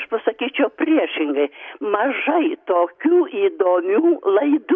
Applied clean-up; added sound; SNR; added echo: none; none; none; none.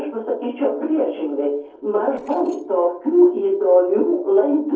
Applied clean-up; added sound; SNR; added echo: neural separator model SepFormer DNS4.